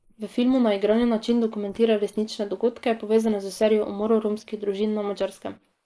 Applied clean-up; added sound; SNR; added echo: neural mask model Resemble Enhance denoiser.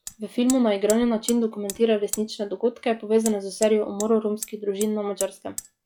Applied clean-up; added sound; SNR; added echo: classical method log-MMSE.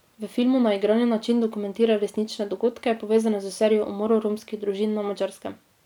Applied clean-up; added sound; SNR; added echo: none; none; none; none.